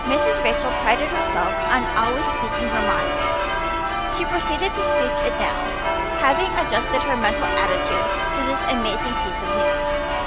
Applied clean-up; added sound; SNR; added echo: none; Church bell; -4 dB; none.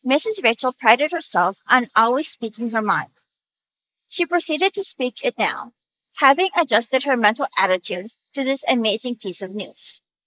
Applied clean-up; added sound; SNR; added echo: neural mask model Resemble Enhance denoiser.